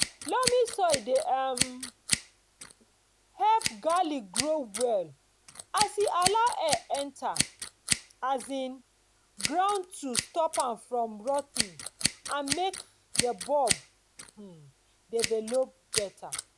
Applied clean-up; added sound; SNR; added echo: none; Scissors; 4 dB; none.